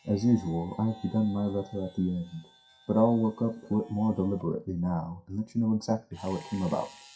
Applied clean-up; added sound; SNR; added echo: classical method WPE with log-MMSE.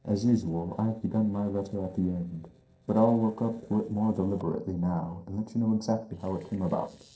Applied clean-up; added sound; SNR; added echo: neural separator model SepFormer DNS4.